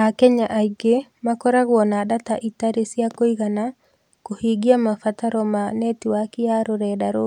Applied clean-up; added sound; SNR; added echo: none; none; none; none.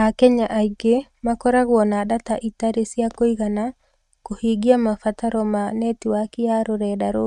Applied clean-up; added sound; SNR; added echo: neural mask model RNNoise.